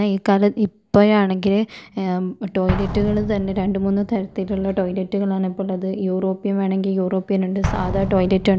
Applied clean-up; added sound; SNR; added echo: none; Explosion; 11 dB; none.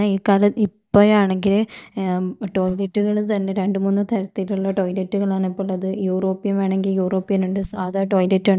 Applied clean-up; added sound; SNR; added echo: neural mask model DeepFilterNet 3.